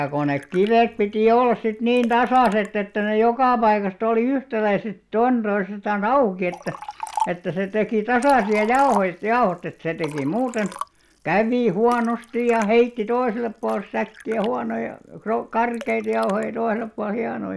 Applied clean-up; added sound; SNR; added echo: none; Liquid; 18 dB; none.